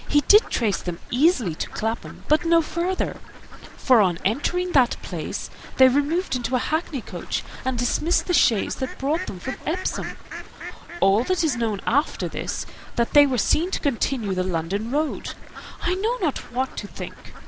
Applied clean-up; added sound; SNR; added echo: none; Fowl; 15 dB; none.